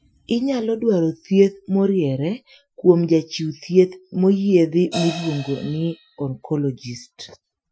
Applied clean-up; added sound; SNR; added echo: classical method Wiener filter.